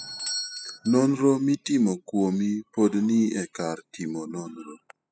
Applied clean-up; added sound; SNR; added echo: classical method spectral subtraction.